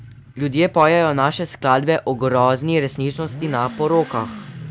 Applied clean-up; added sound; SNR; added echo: none; Motorcycle / Accelerating, revving, vroom; 17 dB; none.